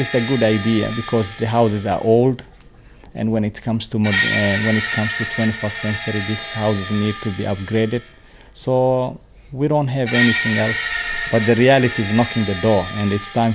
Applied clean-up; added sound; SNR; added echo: none; Screech; 8 dB; none.